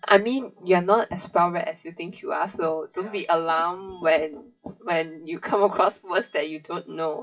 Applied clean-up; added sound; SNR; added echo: classical method WPE with log-MMSE.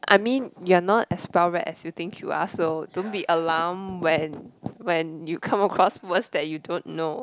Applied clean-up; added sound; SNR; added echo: none; none; none; none.